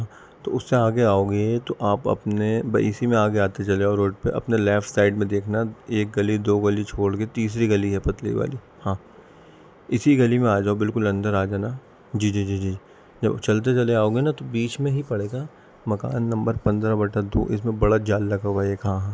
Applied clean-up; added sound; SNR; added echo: none; none; none; none.